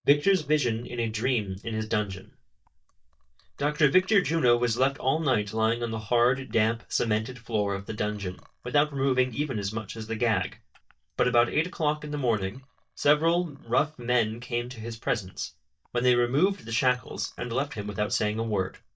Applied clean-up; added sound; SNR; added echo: neural mask model DeepFilterNet 3.